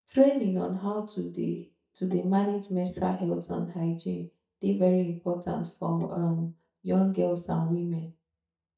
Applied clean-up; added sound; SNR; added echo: neural mask model DeepFilterNet 3.